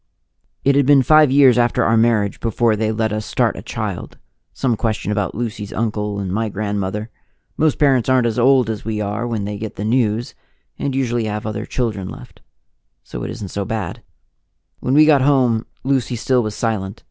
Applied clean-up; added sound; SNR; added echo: none; none; none; none.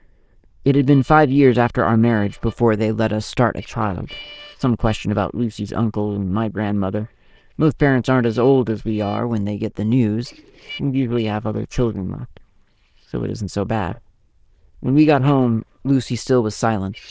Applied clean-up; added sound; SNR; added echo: neural diffusion model UNIVERSE++.